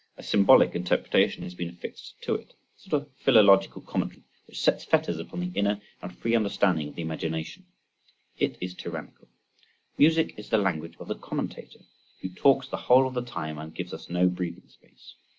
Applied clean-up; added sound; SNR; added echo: none; none; none; none.